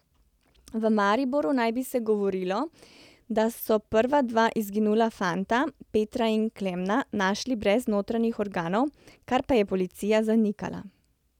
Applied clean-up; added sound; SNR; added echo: none; none; none; none.